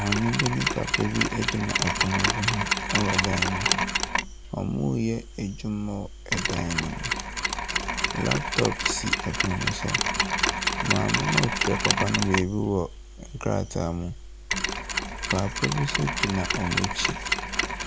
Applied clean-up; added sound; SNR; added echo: none; Mechanisms; -1 dB; none.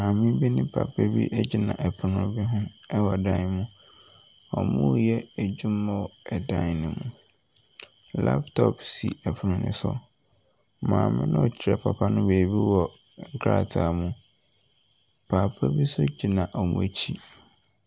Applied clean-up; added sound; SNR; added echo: none; none; none; none.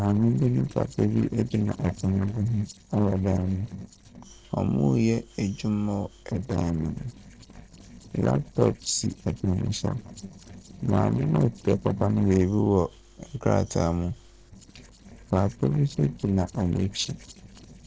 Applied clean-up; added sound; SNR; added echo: neural separator model SepFormer DNS4.